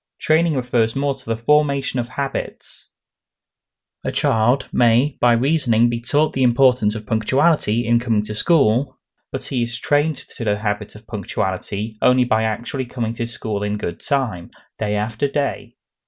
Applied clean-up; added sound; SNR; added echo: none; none; none; none.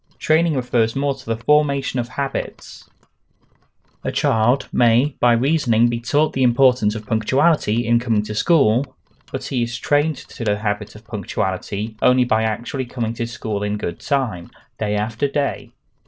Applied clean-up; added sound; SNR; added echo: neural separator model SepFormer DNS4.